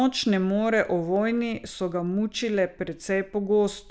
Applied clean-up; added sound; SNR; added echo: none; none; none; none.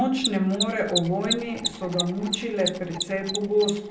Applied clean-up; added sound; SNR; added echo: none; Mechanisms; 6 dB; reverberation time 0.6 s.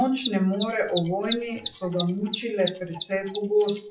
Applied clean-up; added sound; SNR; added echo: classical method WPE with log-MMSE.